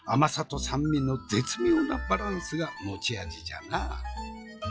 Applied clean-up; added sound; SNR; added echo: classical method log-MMSE.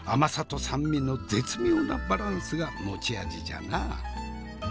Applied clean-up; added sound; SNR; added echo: none; Wind instrument, woodwind instrument; 17 dB; none.